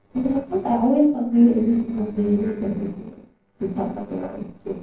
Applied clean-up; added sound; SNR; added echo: neural separator model SepFormer DNS4.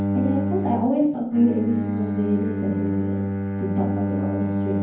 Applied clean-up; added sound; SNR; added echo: none; Bowed string instrument; 0 dB; reverberation time 0.9 s.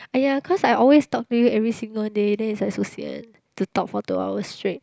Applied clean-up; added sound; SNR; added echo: none; none; none; none.